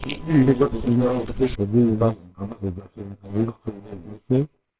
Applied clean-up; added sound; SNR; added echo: neural separator model SepFormer WHAMR!.